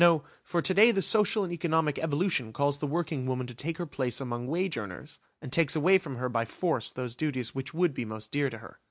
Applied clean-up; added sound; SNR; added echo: none; none; none; none.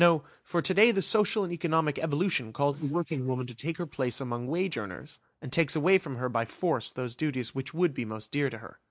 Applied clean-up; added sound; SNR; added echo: neural mask model Resemble Enhance denoiser.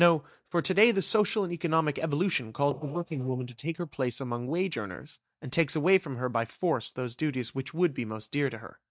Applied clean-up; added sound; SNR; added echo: neural mask model DeepFilterNet 3.